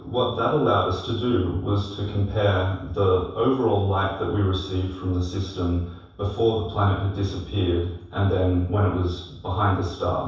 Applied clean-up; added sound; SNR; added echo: none; none; none; reverberation time 0.7 s.